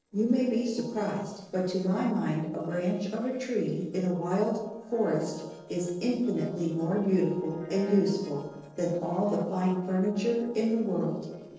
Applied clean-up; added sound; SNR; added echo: neural separator model SepFormer DNS4.